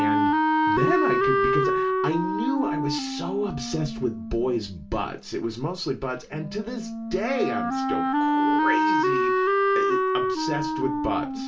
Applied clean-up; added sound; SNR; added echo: none; Wind instrument, woodwind instrument; -5 dB; reverberation time 0.2 s.